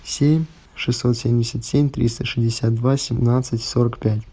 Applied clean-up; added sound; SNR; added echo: none; none; none; none.